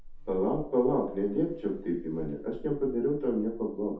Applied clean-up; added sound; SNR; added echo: none; Buzz; 14 dB; reverberation time 0.5 s.